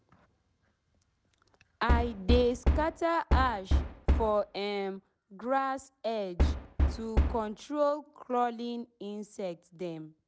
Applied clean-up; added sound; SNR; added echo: none; Knock; -5 dB; none.